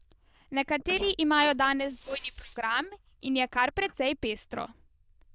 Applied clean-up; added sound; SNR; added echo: neural diffusion model UNIVERSE++.